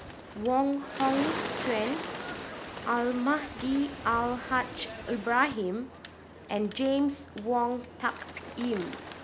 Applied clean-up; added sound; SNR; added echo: none; Bird; 9 dB; none.